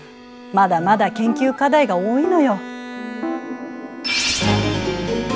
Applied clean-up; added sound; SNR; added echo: none; Telephone + Bowed string instrument; 15 dB; none.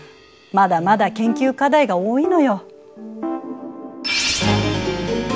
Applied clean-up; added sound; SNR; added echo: none; none; none; none.